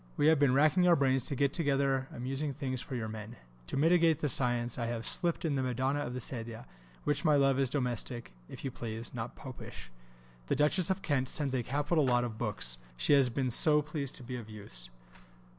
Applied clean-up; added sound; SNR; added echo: none; Skateboard; 18 dB; none.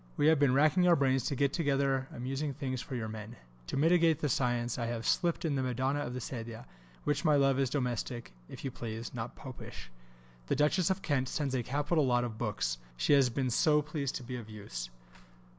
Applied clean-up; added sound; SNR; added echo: none; none; none; none.